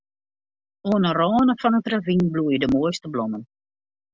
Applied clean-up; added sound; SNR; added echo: none; none; none; none.